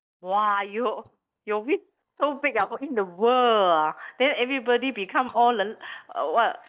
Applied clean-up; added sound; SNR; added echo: neural mask model DeepFilterNet 3.